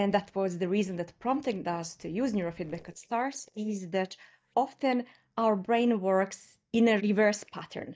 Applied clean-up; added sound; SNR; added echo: neural mask model DeepFilterNet 3.